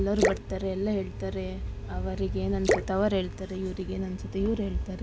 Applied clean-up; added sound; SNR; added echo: none; Drip / Splash, splatter; 5 dB; none.